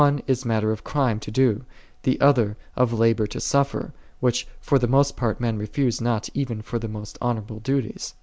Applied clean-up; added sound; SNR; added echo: none; none; none; none.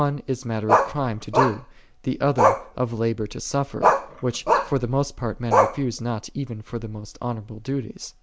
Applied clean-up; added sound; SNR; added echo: none; Bark; -3 dB; none.